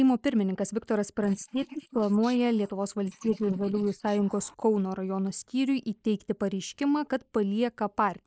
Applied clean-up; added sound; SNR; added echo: neural mask model Resemble Enhance denoiser.